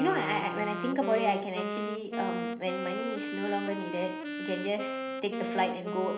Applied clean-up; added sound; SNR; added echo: none; Wind instrument, woodwind instrument; 3 dB; reverberation time 0.5 s.